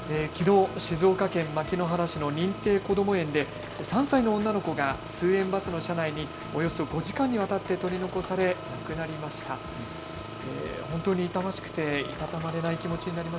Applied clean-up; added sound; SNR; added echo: none; Engine; 12 dB; none.